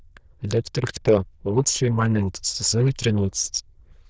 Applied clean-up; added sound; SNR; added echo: neural diffusion model UNIVERSE++.